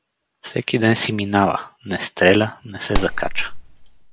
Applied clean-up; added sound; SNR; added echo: none; Clapping; 1 dB; none.